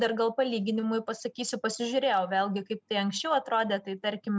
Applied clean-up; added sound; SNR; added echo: none; none; none; none.